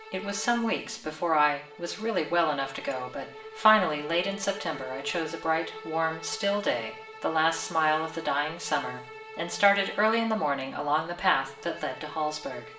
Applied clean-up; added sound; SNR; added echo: none; Bowed string instrument; 16 dB; reverberation time 0.7 s.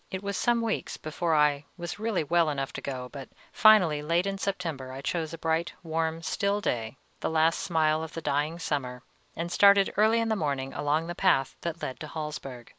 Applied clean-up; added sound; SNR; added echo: none; none; none; none.